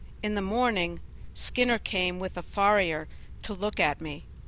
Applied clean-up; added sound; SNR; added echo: none; Cricket; 11 dB; none.